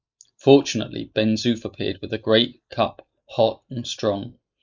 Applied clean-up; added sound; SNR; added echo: neural mask model Resemble Enhance denoiser.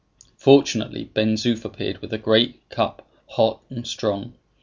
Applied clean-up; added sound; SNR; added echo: none; none; none; none.